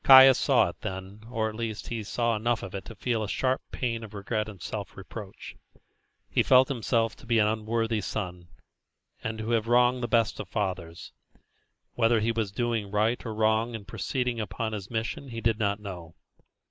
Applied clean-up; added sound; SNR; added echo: neural mask model Resemble Enhance denoiser.